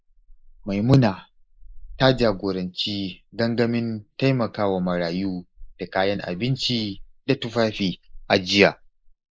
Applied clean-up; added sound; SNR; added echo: neural mask model Resemble Enhance denoiser.